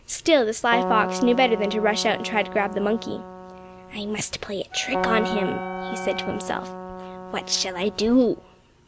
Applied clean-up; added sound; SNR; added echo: none; Keyboard (musical) + Wind instrument, woodwind instrument; 7 dB; none.